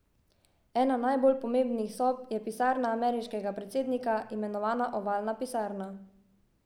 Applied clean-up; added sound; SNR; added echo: none; none; none; none.